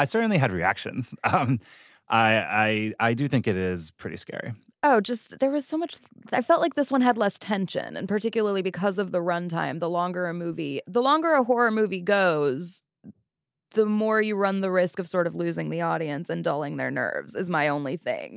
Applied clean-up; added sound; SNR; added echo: none; none; none; none.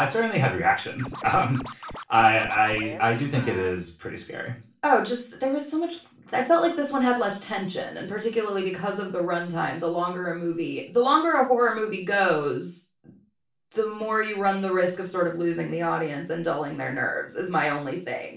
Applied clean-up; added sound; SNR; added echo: none; Scratching (performance technique); 14 dB; reverberation time 0.3 s.